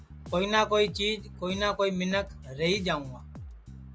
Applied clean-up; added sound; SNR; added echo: none; Bass guitar; 15 dB; none.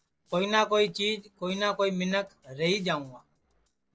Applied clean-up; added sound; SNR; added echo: neural separator model SepFormer DNS4.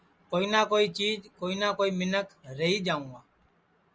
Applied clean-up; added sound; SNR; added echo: none; none; none; none.